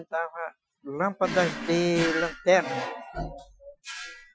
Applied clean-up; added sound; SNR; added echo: classical method Wiener filter.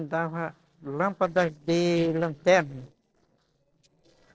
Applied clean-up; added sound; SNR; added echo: neural separator model SepFormer DNS4.